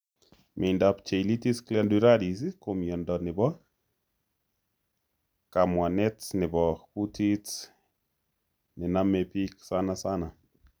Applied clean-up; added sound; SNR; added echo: none; none; none; none.